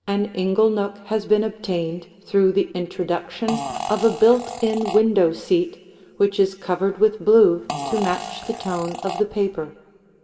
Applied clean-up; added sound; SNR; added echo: none; Fart; 11 dB; reverberation time 2.5 s.